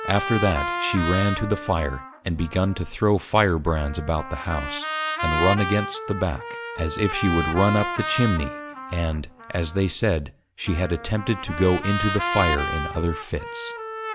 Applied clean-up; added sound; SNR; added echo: none; Trumpet; 6 dB; none.